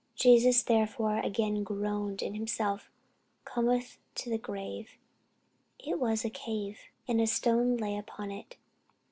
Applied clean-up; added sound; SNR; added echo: none; none; none; none.